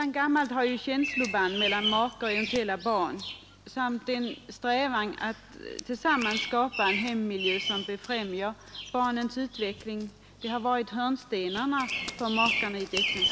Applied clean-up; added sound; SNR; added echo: none; Bird vocalization, bird call, bird song; 6 dB; none.